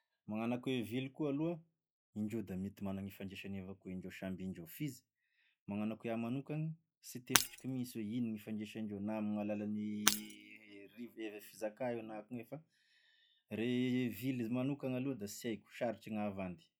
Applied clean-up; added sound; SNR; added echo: classical method log-MMSE.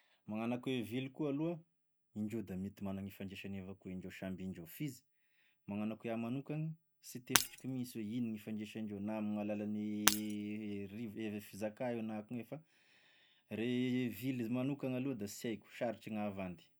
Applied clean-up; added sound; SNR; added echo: none; Shatter; -1 dB; none.